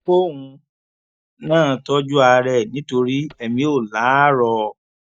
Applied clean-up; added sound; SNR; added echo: neural mask model DeepFilterNet 3.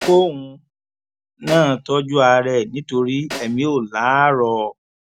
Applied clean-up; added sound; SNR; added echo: none; Snare drum; 18 dB; none.